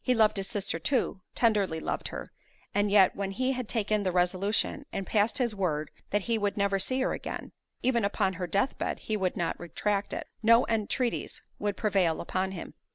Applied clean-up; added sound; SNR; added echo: none; none; none; none.